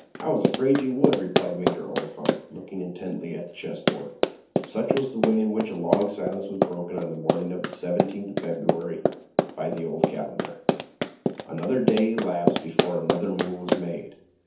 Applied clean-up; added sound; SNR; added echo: none; Run; -1 dB; reverberation time 0.6 s.